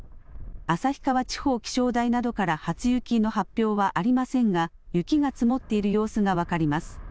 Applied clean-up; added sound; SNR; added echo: none; none; none; none.